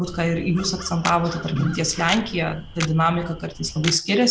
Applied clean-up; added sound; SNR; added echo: none; Crow + Camera; 12 dB; none.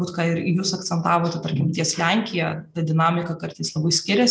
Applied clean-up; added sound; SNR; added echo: none; none; none; none.